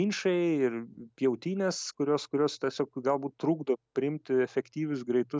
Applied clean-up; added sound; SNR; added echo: none; none; none; none.